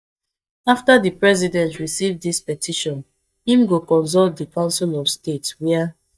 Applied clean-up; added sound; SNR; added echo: neural mask model DeepFilterNet 3.